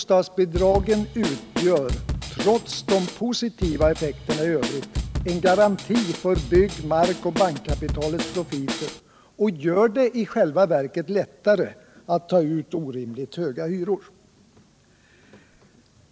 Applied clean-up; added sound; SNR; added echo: none; Drum kit; 6 dB; none.